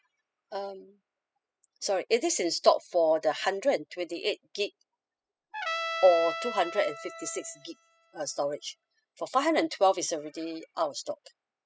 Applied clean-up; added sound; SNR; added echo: classical method spectral subtraction.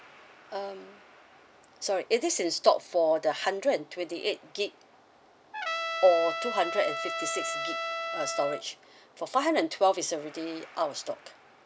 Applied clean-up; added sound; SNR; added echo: none; Trumpet; 4 dB; none.